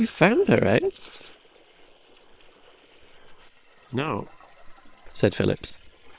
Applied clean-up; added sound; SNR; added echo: neural separator model SepFormer WHAM!.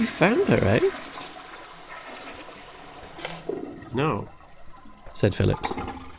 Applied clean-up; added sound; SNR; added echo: none; Toilet flush; 10 dB; none.